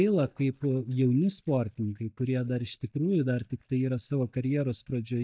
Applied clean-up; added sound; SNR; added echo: neural mask model DeepFilterNet 3.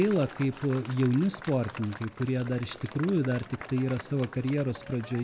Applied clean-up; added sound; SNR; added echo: none; Applause / Crowd; 15 dB; reverberation time 1.4 s.